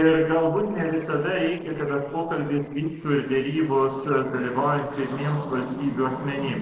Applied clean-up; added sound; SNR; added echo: neural separator model SepFormer DNS4.